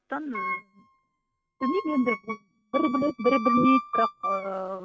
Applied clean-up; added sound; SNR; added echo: neural mask model RNNoise.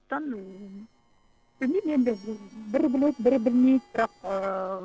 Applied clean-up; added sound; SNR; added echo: neural separator model SepFormer DNS4.